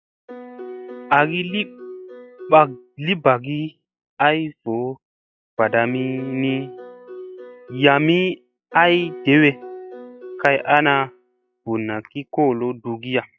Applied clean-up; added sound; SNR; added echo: classical method log-MMSE.